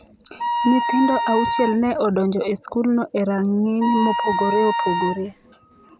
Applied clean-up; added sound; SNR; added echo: none; Wind instrument, woodwind instrument; 2 dB; none.